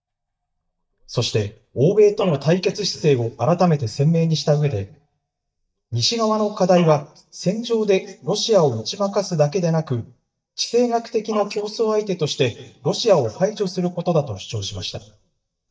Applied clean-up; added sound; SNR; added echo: neural mask model DeepFilterNet 3.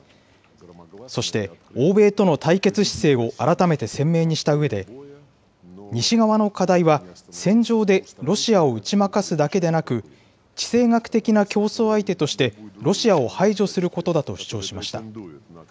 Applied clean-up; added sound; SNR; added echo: none; none; none; none.